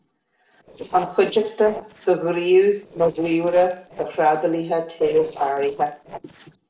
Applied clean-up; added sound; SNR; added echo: neural separator model SepFormer DNS4.